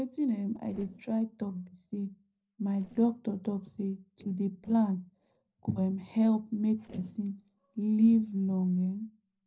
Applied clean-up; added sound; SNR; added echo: neural separator model SepFormer DNS4.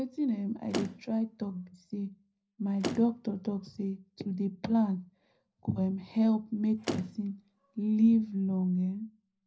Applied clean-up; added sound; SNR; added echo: none; Motor vehicle (road); 9 dB; reverberation time 0.4 s.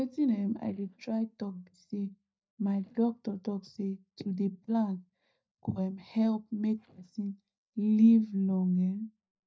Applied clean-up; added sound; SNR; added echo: neural mask model DeepFilterNet 3.